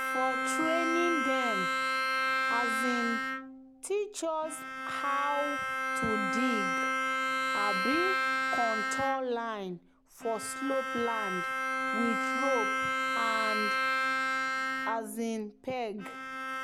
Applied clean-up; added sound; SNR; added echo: none; Bowed string instrument; -3 dB; none.